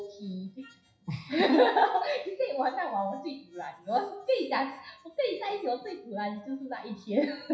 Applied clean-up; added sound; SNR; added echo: classical method WPE with log-MMSE.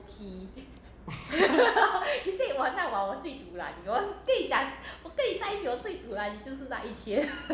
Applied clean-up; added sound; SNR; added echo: none; none; none; none.